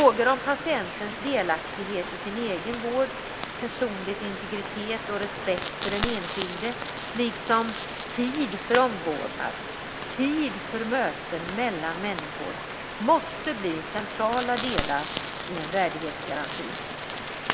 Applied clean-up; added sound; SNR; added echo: none; Frying (food) + Stream; 3 dB; none.